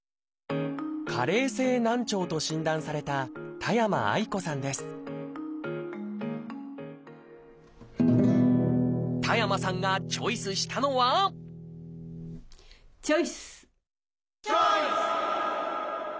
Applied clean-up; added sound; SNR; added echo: none; none; none; none.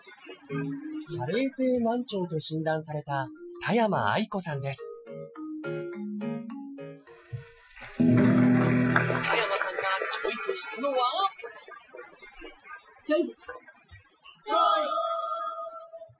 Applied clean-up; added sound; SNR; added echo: classical method Wiener filter.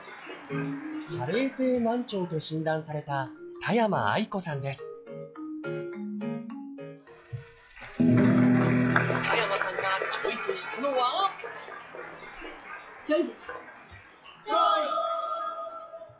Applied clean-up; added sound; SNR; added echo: classical method log-MMSE.